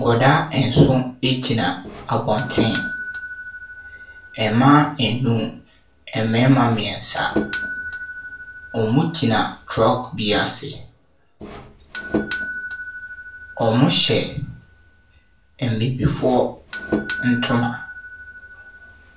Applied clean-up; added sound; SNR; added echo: none; Doorbell; 3 dB; reverberation time 0.3 s.